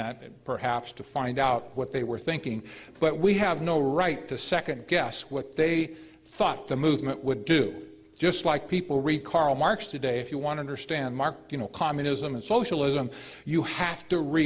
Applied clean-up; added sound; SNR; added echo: none; none; none; none.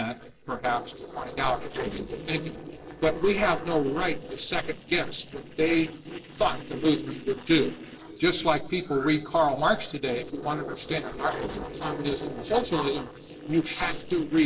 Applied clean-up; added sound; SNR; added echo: neural separator model SepFormer DNS4.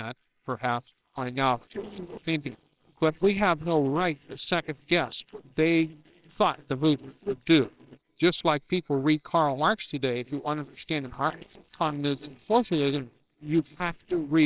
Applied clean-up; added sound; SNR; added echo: neural separator model SepFormer WHAMR!.